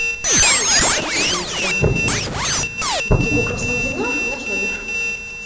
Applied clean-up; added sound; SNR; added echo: none; Squeak; -4 dB; reverberation time 2.1 s.